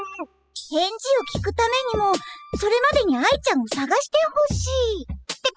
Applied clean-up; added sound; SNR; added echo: classical method spectral subtraction.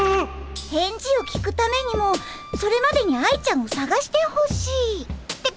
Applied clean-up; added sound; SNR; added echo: none; Wind instrument, woodwind instrument; 19 dB; none.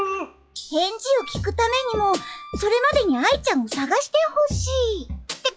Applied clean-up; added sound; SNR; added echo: classical method log-MMSE.